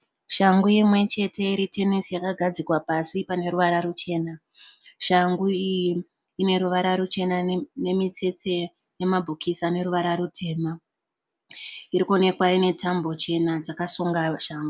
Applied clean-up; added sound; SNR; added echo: none; none; none; none.